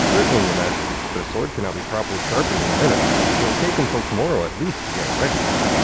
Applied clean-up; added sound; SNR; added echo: none; Ocean; -3 dB; none.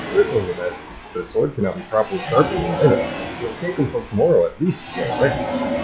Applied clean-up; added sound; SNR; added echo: classical method log-MMSE.